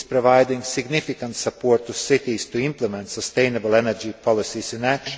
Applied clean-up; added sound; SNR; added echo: none; none; none; none.